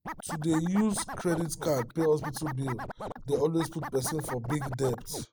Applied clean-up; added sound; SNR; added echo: neural mask model Resemble Enhance denoiser.